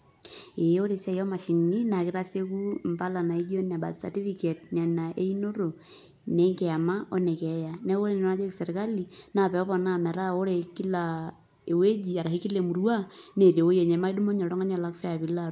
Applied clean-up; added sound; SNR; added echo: none; none; none; none.